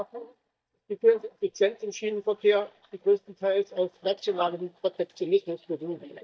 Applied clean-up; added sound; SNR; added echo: neural mask model DeepFilterNet 3.